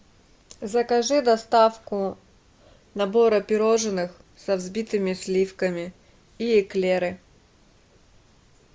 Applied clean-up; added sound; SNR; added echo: none; none; none; none.